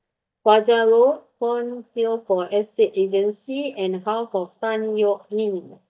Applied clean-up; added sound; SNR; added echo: neural mask model DeepFilterNet 3.